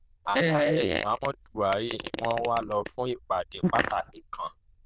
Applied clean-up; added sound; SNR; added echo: neural diffusion model UNIVERSE++.